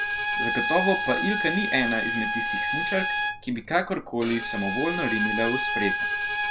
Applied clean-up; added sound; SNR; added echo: none; Bowed string instrument; -1 dB; none.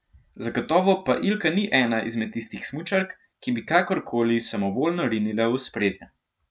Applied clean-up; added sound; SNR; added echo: none; none; none; none.